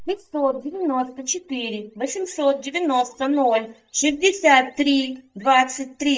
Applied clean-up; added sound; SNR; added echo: neural mask model DeepFilterNet 3.